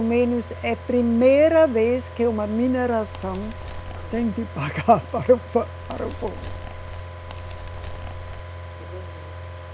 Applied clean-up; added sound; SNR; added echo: none; Car + Animal; 11 dB; none.